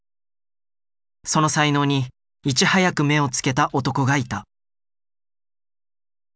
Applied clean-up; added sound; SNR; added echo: none; none; none; none.